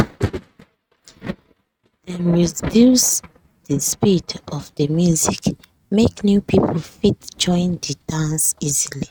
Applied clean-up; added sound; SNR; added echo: neural mask model RNNoise.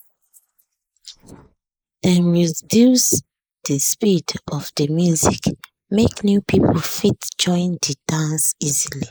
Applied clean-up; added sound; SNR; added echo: neural mask model Resemble Enhance denoiser.